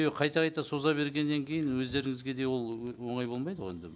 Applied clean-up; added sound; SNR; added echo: none; none; none; none.